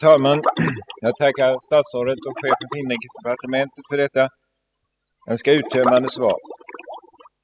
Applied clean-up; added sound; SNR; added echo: classical method spectral subtraction.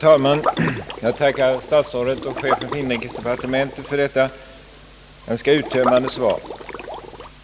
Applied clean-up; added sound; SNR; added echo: none; Liquid; 8 dB; none.